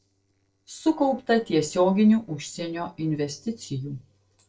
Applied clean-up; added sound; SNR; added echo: neural separator model SepFormer DNS4.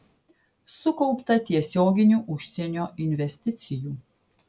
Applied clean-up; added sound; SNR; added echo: none; none; none; none.